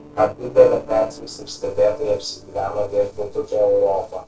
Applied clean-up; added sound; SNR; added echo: neural separator model SepFormer DNS4.